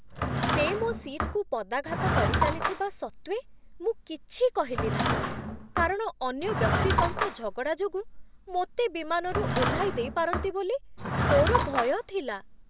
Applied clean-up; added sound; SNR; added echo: none; Drawer open or close / Wood; 1 dB; none.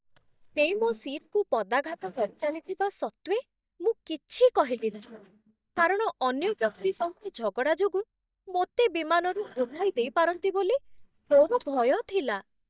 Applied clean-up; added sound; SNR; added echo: neural mask model DeepFilterNet 3.